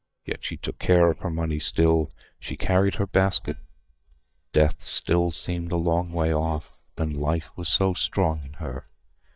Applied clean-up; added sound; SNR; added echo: neural mask model DeepFilterNet 3.